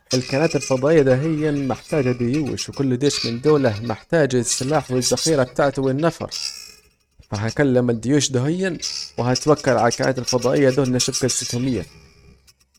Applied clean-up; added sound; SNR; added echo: neural mask model RNNoise.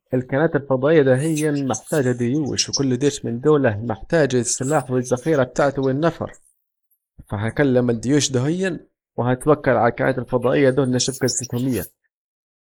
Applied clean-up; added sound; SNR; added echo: neural mask model Resemble Enhance denoiser.